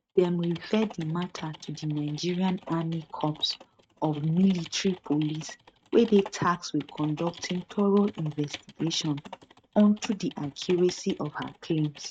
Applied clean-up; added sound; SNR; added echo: neural mask model RNNoise.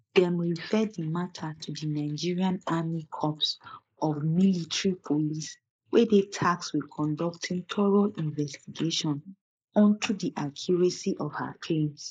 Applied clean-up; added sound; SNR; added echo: neural mask model Resemble Enhance denoiser.